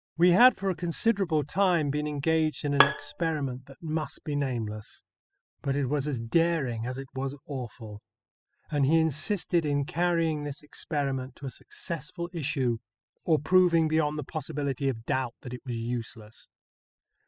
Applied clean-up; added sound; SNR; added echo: classical method spectral subtraction.